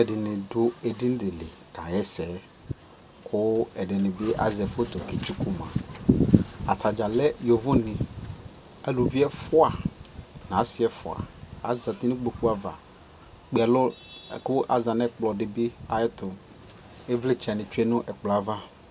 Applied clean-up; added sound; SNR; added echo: none; none; none; none.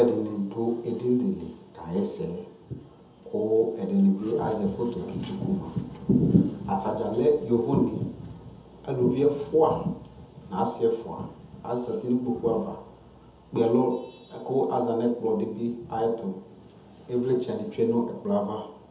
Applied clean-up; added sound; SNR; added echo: none; none; none; reverberation time 0.7 s.